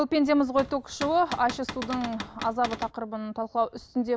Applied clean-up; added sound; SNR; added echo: none; Cupboard open or close / Door; 11 dB; none.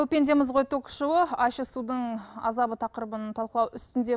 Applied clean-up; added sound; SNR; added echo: none; none; none; none.